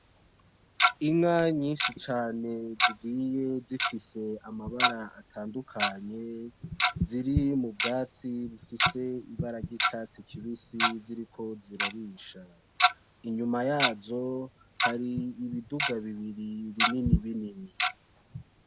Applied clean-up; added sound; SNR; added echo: none; Tick-tock; 0 dB; none.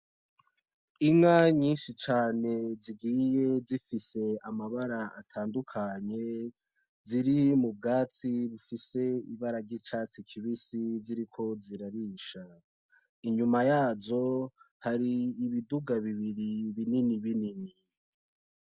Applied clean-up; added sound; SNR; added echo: none; none; none; none.